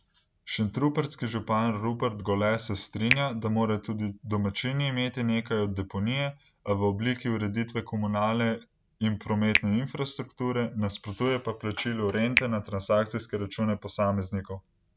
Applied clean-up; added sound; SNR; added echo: none; Finger snapping; 8 dB; none.